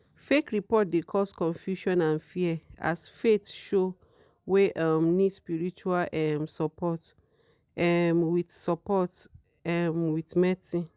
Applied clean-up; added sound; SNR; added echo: none; none; none; none.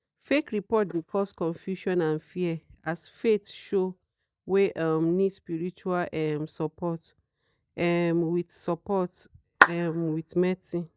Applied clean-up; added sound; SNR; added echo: neural mask model DeepFilterNet 3.